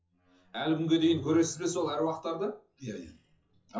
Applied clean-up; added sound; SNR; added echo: classical method WPE with log-MMSE.